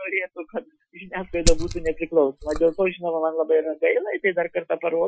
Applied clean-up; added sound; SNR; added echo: classical method Wiener filter.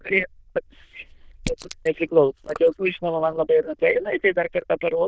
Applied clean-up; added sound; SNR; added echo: neural diffusion model UNIVERSE++.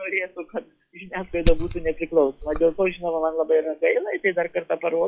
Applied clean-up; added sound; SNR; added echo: classical method log-MMSE.